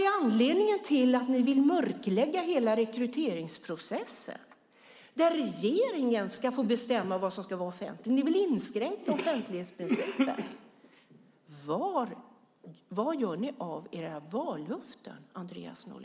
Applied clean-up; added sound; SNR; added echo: none; none; none; none.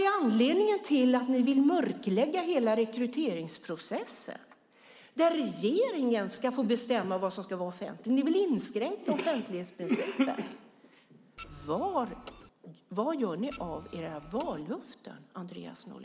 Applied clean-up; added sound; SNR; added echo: none; Printer; 19 dB; none.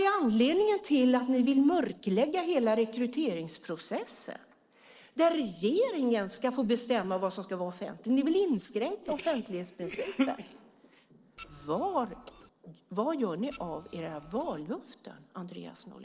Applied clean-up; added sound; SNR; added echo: neural separator model SepFormer DNS4.